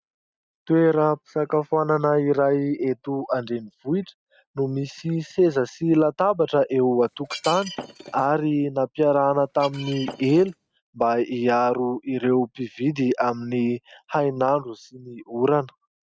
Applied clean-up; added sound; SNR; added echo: neural mask model RNNoise.